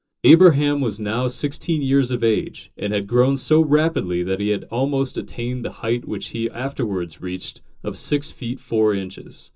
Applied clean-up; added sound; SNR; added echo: none; none; none; reverberation time 0.2 s.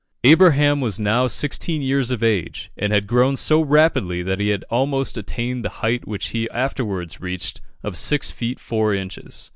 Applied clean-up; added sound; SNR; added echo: none; none; none; none.